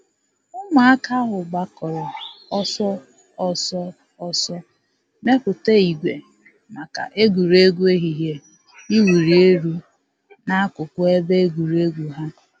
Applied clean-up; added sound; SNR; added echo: none; none; none; none.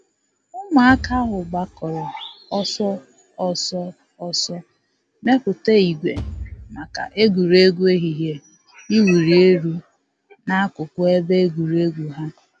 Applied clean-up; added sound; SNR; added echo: none; Bass drum / Thump, thud; 14 dB; none.